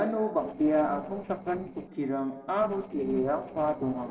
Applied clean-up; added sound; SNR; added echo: neural separator model SepFormer DNS4.